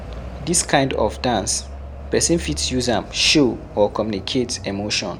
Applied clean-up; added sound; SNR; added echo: none; Alarm / Truck; 12 dB; none.